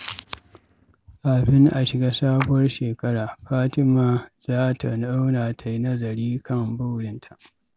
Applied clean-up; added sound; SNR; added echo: none; Clapping; 16 dB; none.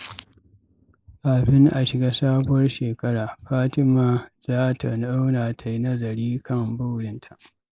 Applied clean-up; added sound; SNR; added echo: neural mask model Resemble Enhance denoiser.